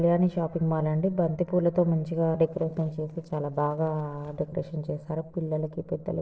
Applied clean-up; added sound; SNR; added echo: neural separator model SepFormer DNS4.